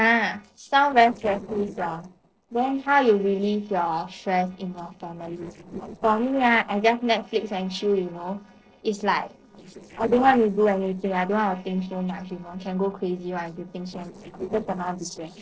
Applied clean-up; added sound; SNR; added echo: neural separator model SepFormer DNS4.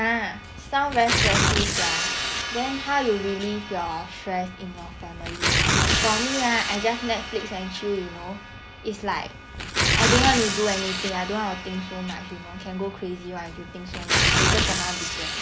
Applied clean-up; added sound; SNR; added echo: none; Crash cymbal + Tearing; -2 dB; none.